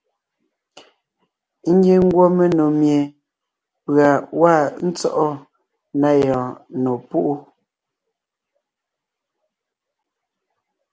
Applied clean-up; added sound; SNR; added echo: none; none; none; none.